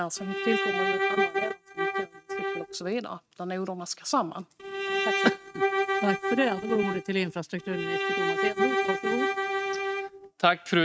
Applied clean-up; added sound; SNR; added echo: neural mask model RNNoise.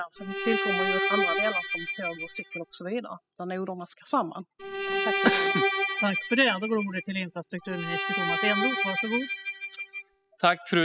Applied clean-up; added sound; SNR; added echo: classical method spectral subtraction.